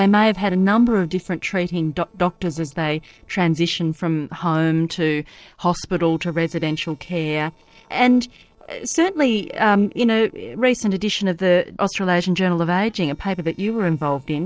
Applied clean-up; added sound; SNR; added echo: neural separator model SepFormer DNS4.